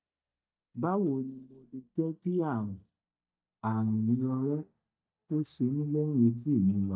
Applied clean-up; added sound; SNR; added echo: neural mask model DeepFilterNet 3.